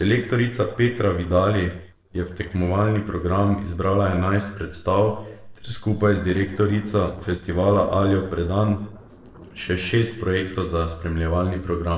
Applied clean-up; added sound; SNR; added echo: neural separator model SepFormer DNS4.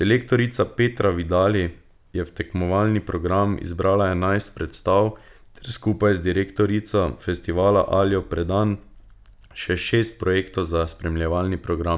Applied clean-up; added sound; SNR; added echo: none; none; none; none.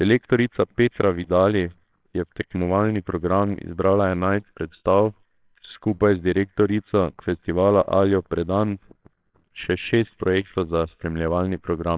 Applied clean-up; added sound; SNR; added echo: neural separator model SepFormer WHAMR!.